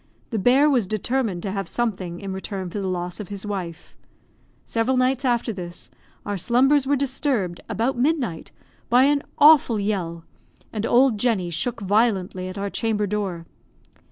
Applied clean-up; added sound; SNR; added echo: none; none; none; none.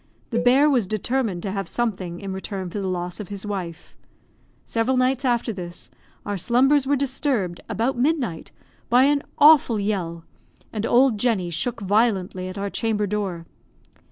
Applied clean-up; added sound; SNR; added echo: none; Cowbell; 14 dB; none.